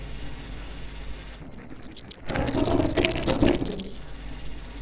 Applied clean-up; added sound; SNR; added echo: neural separator model SepFormer DNS4.